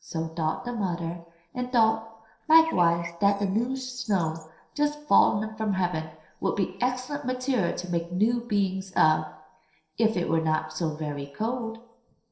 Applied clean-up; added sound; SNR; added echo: neural separator model SepFormer DNS4.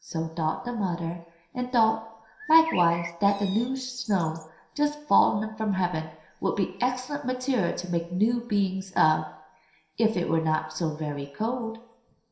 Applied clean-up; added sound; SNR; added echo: none; Bird; 16 dB; reverberation time 0.7 s.